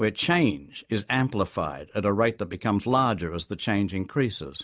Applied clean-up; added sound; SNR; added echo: none; none; none; none.